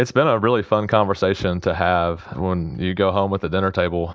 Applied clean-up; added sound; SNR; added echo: none; none; none; none.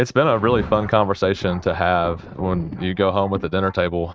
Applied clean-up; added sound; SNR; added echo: neural mask model RNNoise.